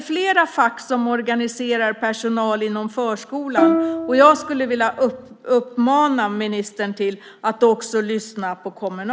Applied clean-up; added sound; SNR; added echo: none; Plucked string instrument; 2 dB; none.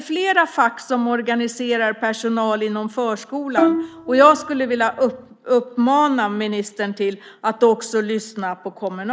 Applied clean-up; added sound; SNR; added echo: neural mask model DeepFilterNet 3.